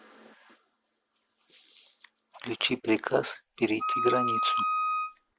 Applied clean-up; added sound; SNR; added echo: none; Wind instrument, woodwind instrument; -3 dB; none.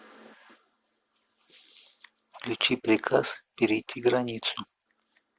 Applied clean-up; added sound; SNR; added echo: none; none; none; none.